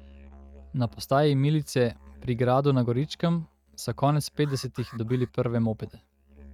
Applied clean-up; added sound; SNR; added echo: neural mask model RNNoise.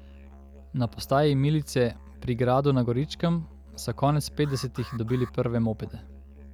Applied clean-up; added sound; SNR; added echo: none; Musical instrument + Alarm; 18 dB; none.